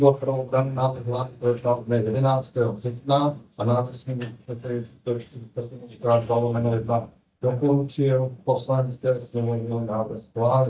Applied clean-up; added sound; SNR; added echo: neural mask model DeepFilterNet 3.